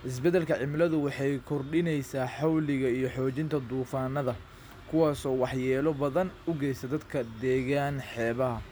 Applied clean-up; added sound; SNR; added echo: none; none; none; none.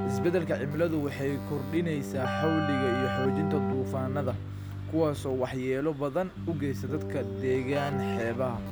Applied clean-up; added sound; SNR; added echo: none; Keyboard (musical); 3 dB; none.